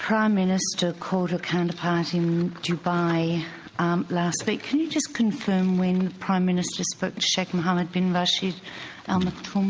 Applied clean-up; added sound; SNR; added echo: none; none; none; none.